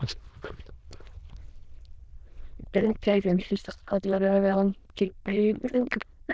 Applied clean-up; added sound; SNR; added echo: neural diffusion model UNIVERSE++.